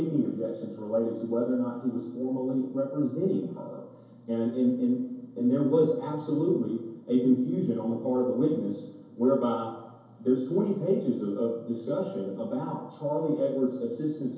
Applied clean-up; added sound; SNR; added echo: none; none; none; reverberation time 2.4 s.